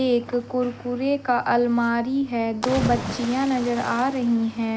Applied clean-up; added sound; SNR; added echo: none; Cricket / Waves, surf; 11 dB; none.